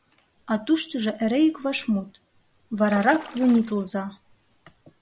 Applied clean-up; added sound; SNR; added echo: none; Splash, splatter; 16 dB; none.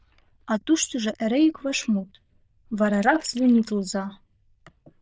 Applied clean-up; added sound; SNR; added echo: neural diffusion model UNIVERSE++.